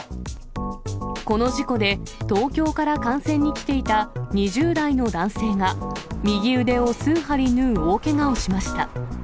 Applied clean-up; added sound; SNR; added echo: none; none; none; none.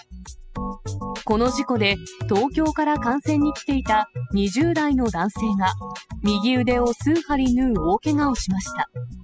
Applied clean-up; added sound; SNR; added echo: classical method spectral subtraction.